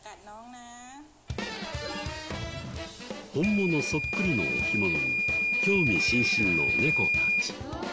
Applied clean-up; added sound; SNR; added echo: none; Microwave oven / Alarm; -1 dB; none.